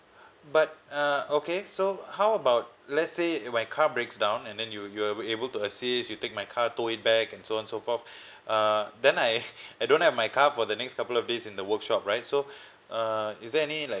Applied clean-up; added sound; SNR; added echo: none; none; none; none.